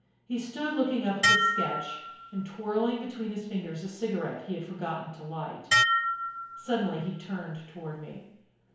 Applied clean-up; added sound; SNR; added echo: none; Dishes, pots, and pans; -3 dB; reverberation time 1.0 s.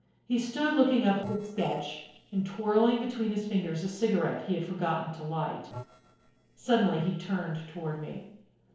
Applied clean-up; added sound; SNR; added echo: neural separator model SepFormer DNS4.